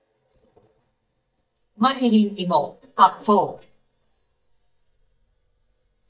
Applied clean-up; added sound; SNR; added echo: neural mask model DeepFilterNet 3.